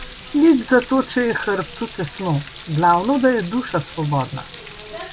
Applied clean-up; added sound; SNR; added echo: none; Frying (food); 17 dB; none.